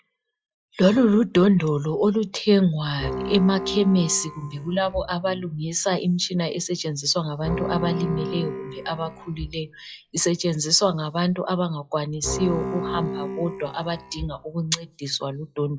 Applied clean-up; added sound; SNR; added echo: classical method WPE with log-MMSE.